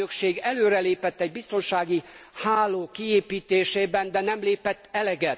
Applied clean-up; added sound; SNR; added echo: none; none; none; none.